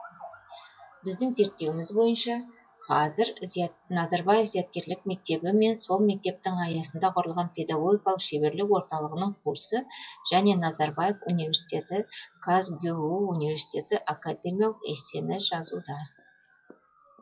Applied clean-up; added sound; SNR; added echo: classical method WPE with log-MMSE.